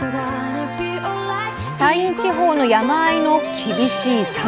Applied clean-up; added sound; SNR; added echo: none; none; none; none.